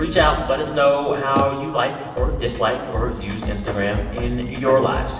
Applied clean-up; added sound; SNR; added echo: none; Bicycle; 15 dB; reverberation time 1.4 s.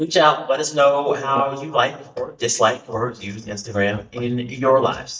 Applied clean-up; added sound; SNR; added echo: neural mask model DeepFilterNet 3.